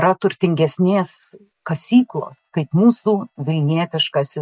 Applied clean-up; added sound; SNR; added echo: neural mask model DeepFilterNet 3.